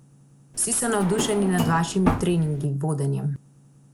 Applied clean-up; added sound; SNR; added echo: none; Drawer open or close; 5 dB; none.